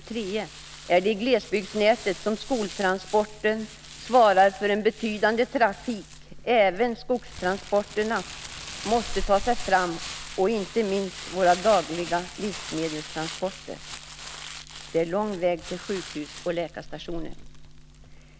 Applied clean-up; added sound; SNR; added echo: none; Crumpling, crinkling; 13 dB; none.